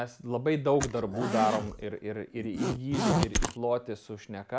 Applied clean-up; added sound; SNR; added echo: none; Zipper (clothing); 1 dB; none.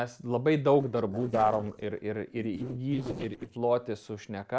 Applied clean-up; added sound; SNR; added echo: neural separator model SepFormer DNS4.